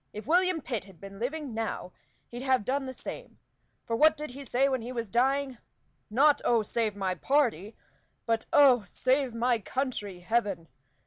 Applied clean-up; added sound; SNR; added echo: none; none; none; none.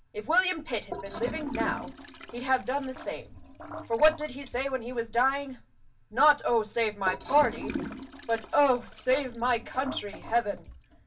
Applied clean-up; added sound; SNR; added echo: none; Toilet flush / Gurgling; 13 dB; reverberation time 0.2 s.